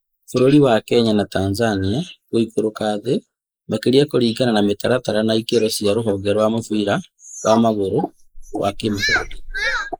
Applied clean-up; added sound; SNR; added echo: neural mask model Resemble Enhance denoiser.